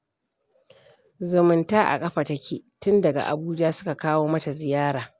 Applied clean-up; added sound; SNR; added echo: none; none; none; none.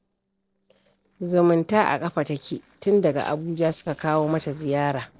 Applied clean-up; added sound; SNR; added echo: neural separator model SepFormer DNS4.